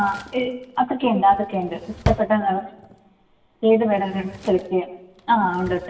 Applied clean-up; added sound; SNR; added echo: none; Drawer open or close; 13 dB; reverberation time 0.8 s.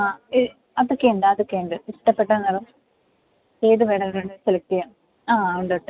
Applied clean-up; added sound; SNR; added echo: none; none; none; none.